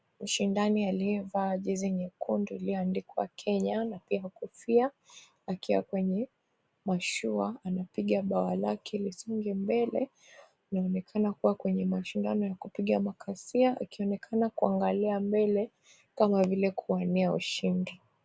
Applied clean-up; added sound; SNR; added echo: none; none; none; none.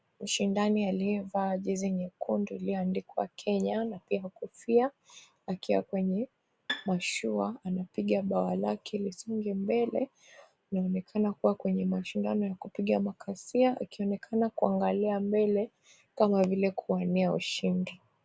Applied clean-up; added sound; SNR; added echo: none; Bowed string instrument; 11 dB; none.